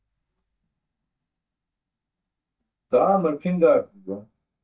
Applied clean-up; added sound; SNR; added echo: neural mask model DeepFilterNet 3.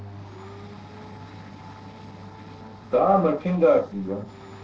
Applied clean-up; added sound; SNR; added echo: neural separator model SepFormer DNS4.